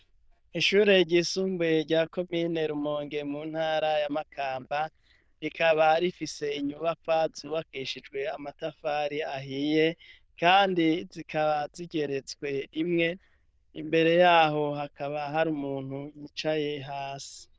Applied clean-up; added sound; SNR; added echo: neural diffusion model UNIVERSE++.